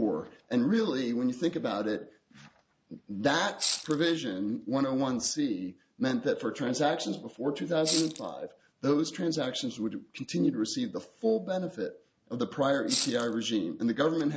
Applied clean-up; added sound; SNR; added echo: none; Rattle (instrument); 3 dB; none.